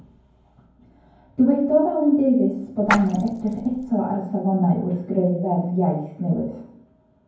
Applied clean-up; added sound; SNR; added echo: none; Splash, splatter; 6 dB; reverberation time 0.9 s.